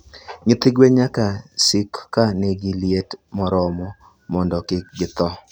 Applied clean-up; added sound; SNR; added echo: none; none; none; none.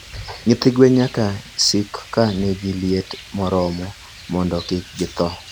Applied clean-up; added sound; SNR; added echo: none; Rain; 18 dB; none.